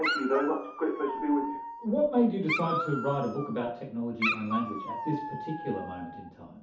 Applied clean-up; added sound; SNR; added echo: none; Dog; 5 dB; reverberation time 0.5 s.